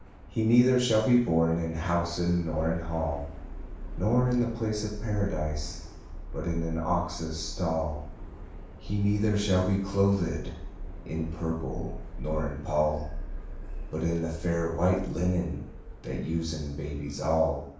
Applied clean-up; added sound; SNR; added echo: none; Subway, metro, underground; 10 dB; reverberation time 0.7 s.